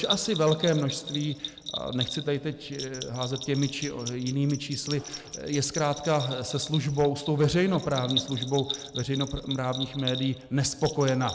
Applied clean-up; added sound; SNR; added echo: none; Bell; 10 dB; none.